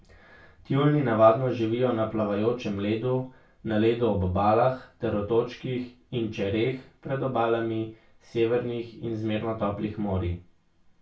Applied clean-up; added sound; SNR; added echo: none; none; none; reverberation time 0.2 s.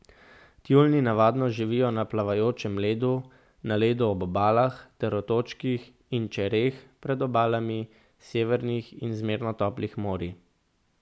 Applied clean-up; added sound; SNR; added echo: none; none; none; none.